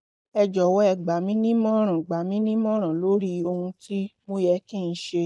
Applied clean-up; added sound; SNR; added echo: neural mask model DeepFilterNet 3.